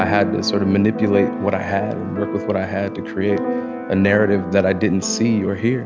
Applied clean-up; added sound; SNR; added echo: none; Keyboard (musical); 7 dB; none.